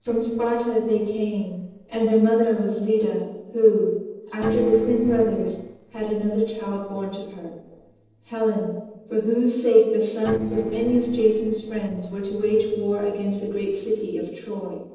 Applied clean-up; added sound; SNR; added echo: neural separator model SepFormer DNS4.